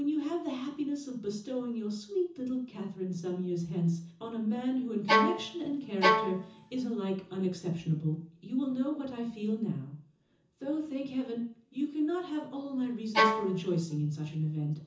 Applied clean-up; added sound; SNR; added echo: none; Bowed string instrument; -4 dB; reverberation time 0.6 s.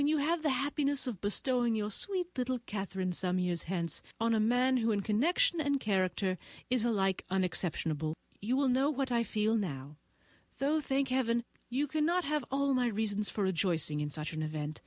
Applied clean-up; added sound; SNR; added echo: none; none; none; none.